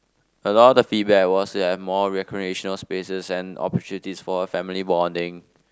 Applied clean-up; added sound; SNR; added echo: none; none; none; none.